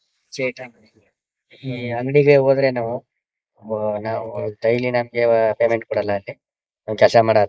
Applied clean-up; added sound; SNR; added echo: neural mask model Resemble Enhance denoiser.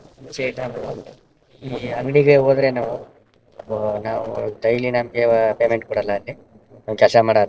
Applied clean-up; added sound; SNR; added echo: neural separator model SepFormer DNS4.